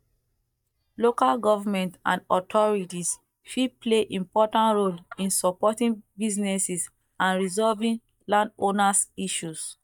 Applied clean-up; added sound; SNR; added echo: neural mask model DeepFilterNet 3.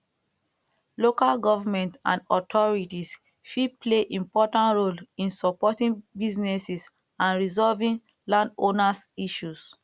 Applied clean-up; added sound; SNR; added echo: none; none; none; none.